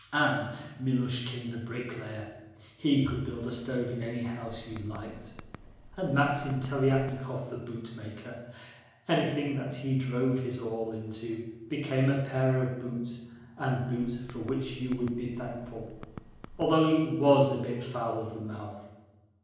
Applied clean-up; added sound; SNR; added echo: none; Typing; 17 dB; reverberation time 1.0 s.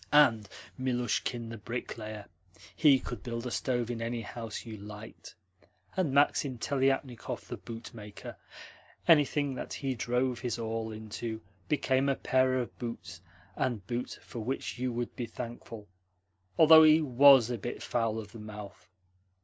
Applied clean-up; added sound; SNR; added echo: none; none; none; none.